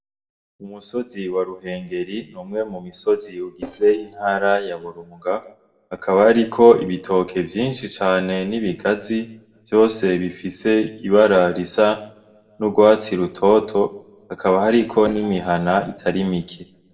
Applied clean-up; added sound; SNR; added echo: neural separator model SepFormer DNS4.